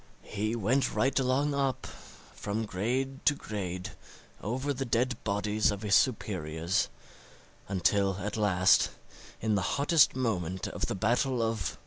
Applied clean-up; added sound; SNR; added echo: none; none; none; none.